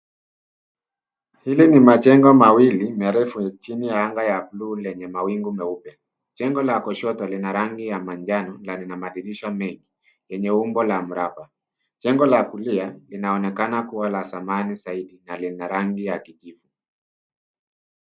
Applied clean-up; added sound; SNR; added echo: none; none; none; none.